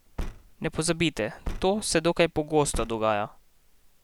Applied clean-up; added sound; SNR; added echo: none; Car; 11 dB; none.